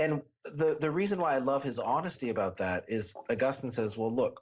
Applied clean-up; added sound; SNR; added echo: neural mask model Resemble Enhance denoiser.